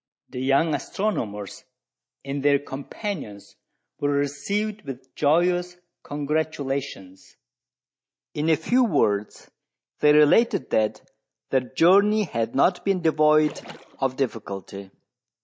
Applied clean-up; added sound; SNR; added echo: neural mask model DeepFilterNet 3.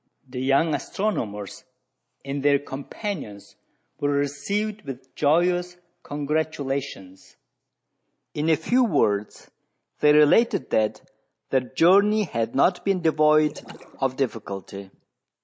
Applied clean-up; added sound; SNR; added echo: neural mask model Resemble Enhance denoiser.